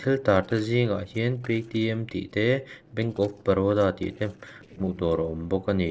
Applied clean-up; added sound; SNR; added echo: neural separator model SepFormer DNS4.